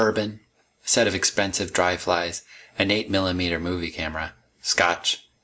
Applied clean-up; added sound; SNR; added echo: none; none; none; none.